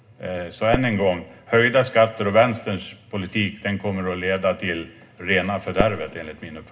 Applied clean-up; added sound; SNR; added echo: none; Fireworks; 14 dB; reverberation time 0.2 s.